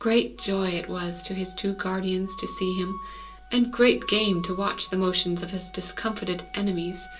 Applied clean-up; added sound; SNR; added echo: none; Wind instrument, woodwind instrument; 18 dB; reverberation time 0.2 s.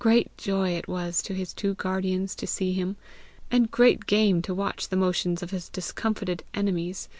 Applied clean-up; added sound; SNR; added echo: none; none; none; none.